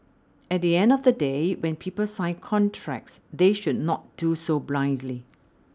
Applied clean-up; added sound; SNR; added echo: none; none; none; none.